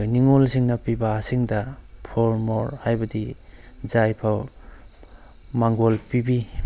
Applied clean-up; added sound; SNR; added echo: none; none; none; none.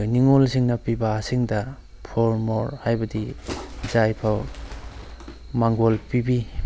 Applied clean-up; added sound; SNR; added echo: none; Bird; 14 dB; none.